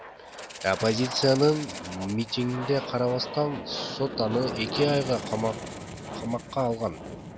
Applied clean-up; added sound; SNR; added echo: none; Aircraft + Rattle (instrument); 9 dB; none.